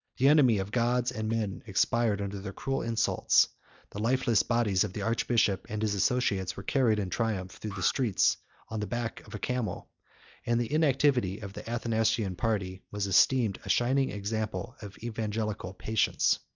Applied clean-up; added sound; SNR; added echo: neural mask model DeepFilterNet 3.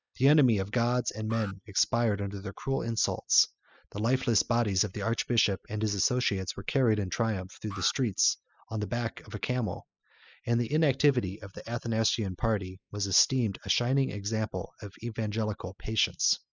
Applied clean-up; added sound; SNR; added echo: classical method spectral subtraction.